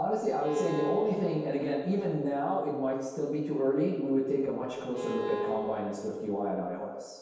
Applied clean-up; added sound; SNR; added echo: none; Bowed string instrument; 9 dB; reverberation time 1.2 s.